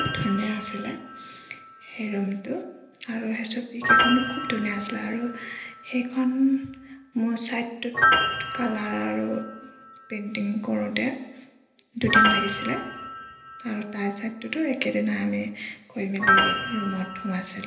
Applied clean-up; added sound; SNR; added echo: none; Piano; 1 dB; reverberation time 1.4 s.